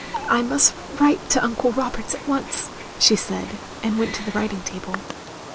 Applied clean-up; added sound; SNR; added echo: none; Wild animals; 12 dB; none.